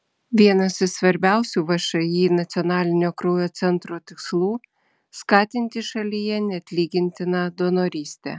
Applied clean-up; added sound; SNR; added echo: none; none; none; none.